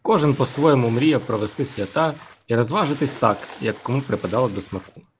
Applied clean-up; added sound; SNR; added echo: none; Splash, splatter; 20 dB; none.